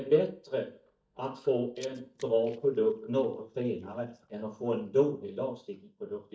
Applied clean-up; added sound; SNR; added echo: neural mask model DeepFilterNet 3.